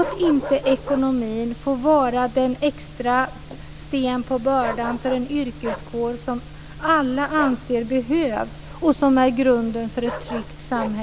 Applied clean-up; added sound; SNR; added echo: none; Bark; 15 dB; none.